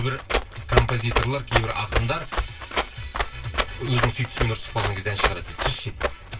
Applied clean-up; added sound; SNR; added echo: none; Run; -1 dB; reverberation time 0.1 s.